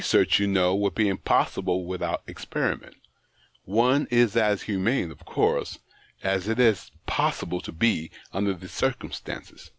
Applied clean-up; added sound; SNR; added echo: none; none; none; none.